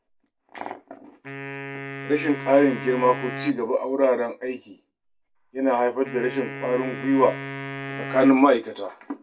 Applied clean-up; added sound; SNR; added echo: none; Wind instrument, woodwind instrument; 11 dB; reverberation time 0.2 s.